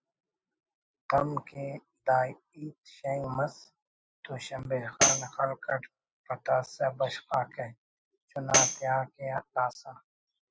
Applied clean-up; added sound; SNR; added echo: classical method spectral subtraction.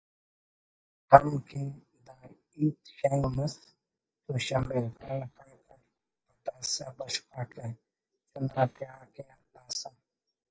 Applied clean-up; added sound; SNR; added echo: neural mask model DeepFilterNet 3.